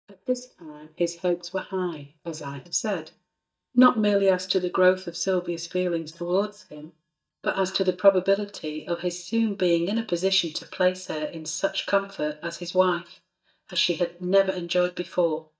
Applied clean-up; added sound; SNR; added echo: neural mask model DeepFilterNet 3.